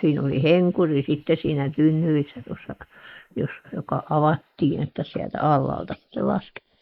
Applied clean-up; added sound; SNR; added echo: neural mask model Resemble Enhance denoiser.